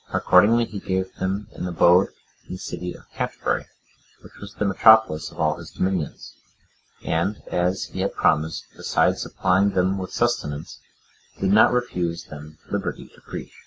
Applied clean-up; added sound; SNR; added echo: none; none; none; none.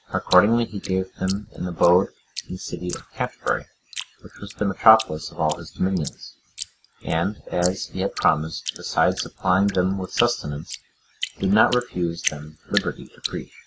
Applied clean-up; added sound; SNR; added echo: neural mask model Resemble Enhance denoiser.